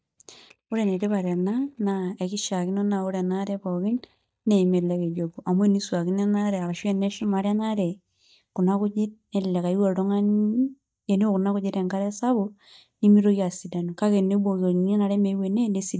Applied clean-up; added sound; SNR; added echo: neural mask model DeepFilterNet 3.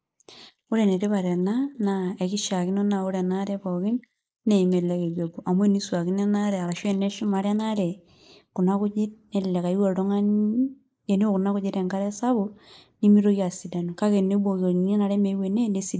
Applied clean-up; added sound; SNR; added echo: neural mask model Resemble Enhance denoiser.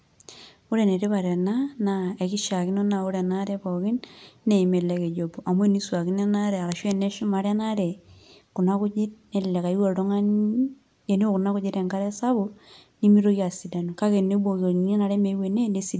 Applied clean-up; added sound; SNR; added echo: none; none; none; none.